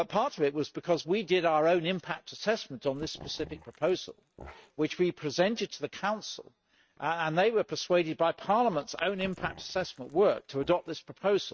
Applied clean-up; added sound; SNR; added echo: neural mask model RNNoise.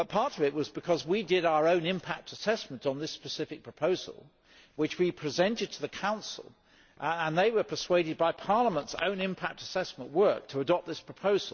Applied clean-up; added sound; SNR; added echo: none; none; none; none.